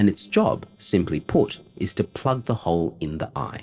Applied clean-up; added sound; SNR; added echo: neural separator model SepFormer DNS4.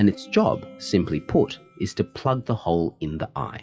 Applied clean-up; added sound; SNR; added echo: classical method WPE with log-MMSE.